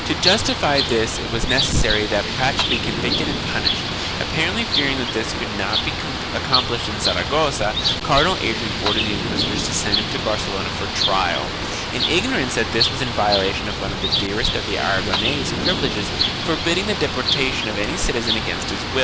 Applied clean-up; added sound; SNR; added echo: none; Bird; 0 dB; none.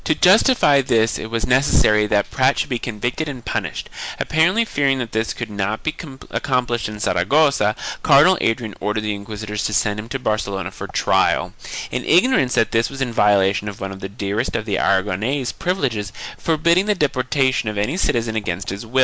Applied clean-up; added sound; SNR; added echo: none; none; none; none.